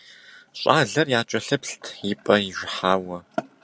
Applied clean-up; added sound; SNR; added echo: none; none; none; none.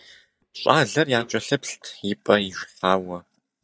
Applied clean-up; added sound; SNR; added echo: neural mask model DeepFilterNet 3.